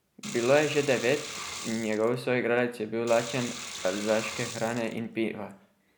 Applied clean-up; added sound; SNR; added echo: none; Sink (filling or washing) / Water; 11 dB; none.